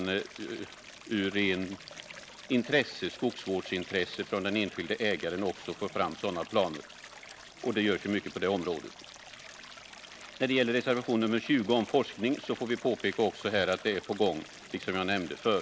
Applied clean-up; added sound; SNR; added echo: none; Stream; 17 dB; none.